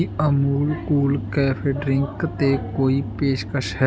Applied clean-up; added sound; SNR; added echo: none; none; none; none.